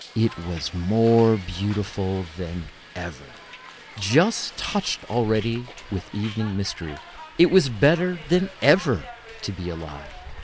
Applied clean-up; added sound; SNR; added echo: none; Hiss; 17 dB; none.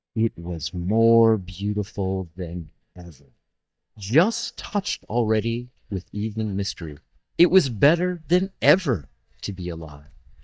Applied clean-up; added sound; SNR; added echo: neural mask model DeepFilterNet 3.